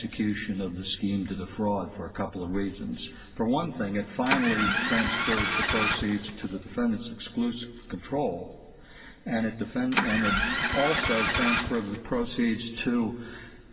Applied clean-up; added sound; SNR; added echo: none; Engine starting; -1 dB; reverberation time 2.7 s.